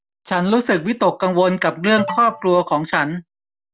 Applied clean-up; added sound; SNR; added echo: none; Alarm; 13 dB; none.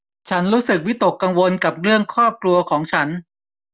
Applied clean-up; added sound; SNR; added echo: none; none; none; none.